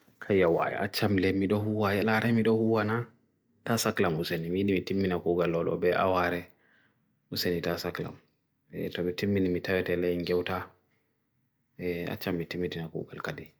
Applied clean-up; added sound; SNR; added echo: none; none; none; none.